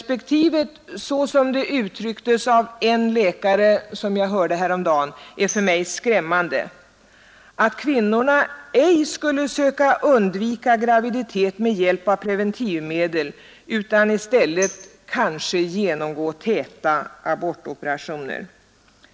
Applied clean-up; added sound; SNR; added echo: none; Tambourine; 17 dB; none.